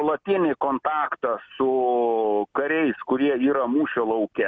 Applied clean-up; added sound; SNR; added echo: none; none; none; none.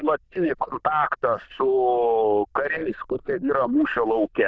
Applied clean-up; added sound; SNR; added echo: neural diffusion model UNIVERSE++.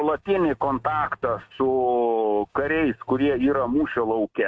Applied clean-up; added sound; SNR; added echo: neural mask model RNNoise.